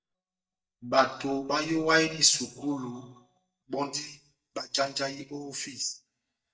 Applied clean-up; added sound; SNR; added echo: neural mask model DeepFilterNet 3.